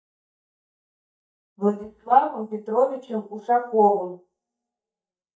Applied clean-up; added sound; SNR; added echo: neural mask model DeepFilterNet 3.